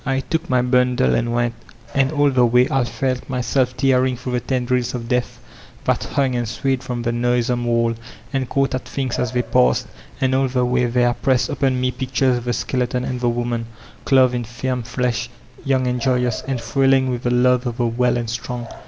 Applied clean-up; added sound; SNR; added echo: none; none; none; none.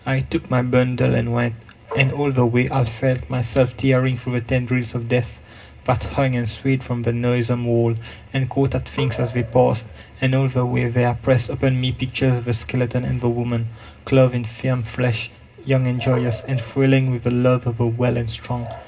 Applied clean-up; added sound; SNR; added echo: none; Marimba, xylophone; 16 dB; reverberation time 0.2 s.